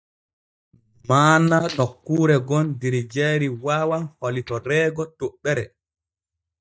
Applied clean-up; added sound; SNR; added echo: neural mask model DeepFilterNet 3.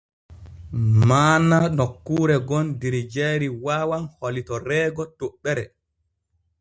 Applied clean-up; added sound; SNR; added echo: none; none; none; none.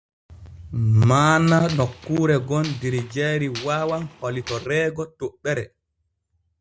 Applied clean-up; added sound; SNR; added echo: none; Gunshot, gunfire; 17 dB; none.